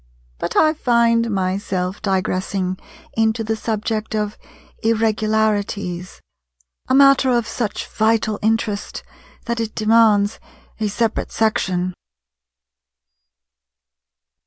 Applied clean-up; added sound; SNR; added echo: none; none; none; none.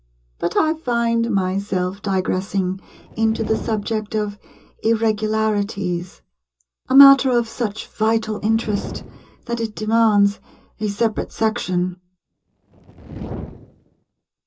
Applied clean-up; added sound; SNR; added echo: none; Fire; 14 dB; reverberation time 0.2 s.